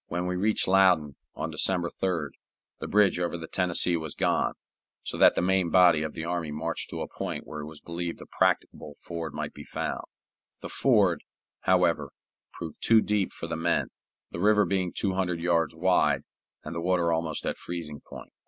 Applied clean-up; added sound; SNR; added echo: none; none; none; none.